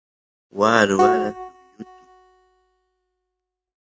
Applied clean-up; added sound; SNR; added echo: neural mask model RNNoise.